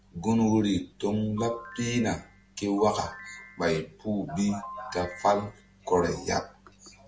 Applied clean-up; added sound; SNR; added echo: none; Ringtone / Chime; 16 dB; none.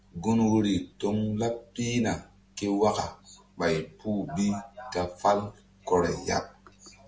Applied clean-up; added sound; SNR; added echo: none; none; none; none.